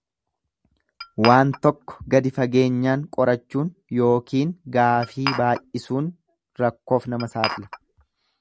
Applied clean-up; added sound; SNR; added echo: none; Glass; 10 dB; none.